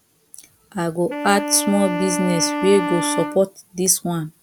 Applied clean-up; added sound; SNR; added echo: none; Wind instrument, woodwind instrument; 5 dB; none.